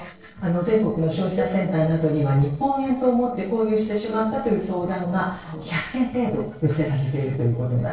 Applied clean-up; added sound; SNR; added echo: neural separator model SepFormer DNS4.